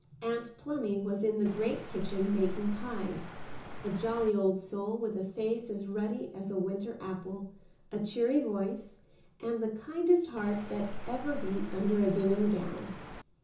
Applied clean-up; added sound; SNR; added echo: none; Cricket; 0 dB; reverberation time 0.7 s.